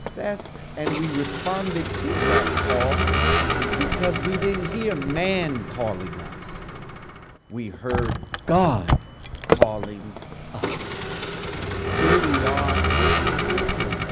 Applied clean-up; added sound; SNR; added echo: none; Vehicle; -3 dB; none.